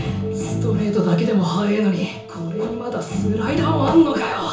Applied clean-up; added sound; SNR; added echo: none; none; none; reverberation time 0.7 s.